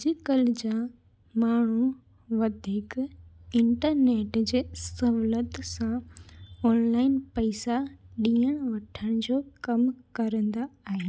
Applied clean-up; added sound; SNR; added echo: none; none; none; none.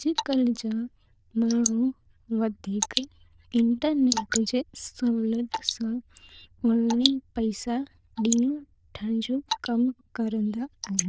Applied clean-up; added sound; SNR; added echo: neural diffusion model UNIVERSE++.